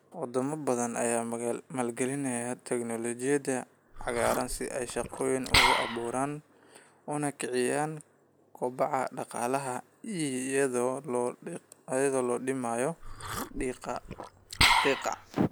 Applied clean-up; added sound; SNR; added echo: none; Liquid; -1 dB; none.